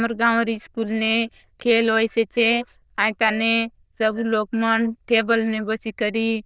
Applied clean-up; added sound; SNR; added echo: neural diffusion model UNIVERSE++.